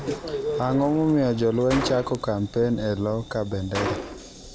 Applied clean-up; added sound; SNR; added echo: none; Gunshot, gunfire + Crackle; 11 dB; none.